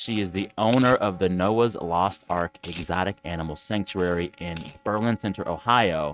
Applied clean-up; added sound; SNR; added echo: neural mask model RNNoise.